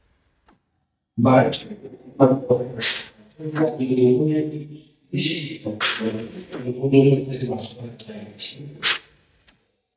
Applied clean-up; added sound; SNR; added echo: neural mask model DeepFilterNet 3.